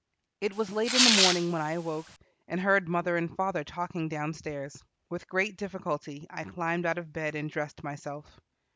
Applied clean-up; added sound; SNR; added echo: none; Tearing; -4 dB; none.